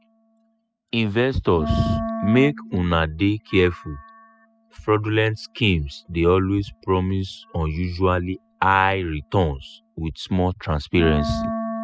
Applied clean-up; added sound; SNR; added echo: classical method spectral subtraction.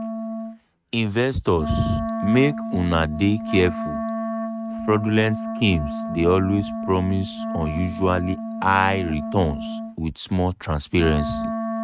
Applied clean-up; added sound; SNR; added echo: neural mask model RNNoise.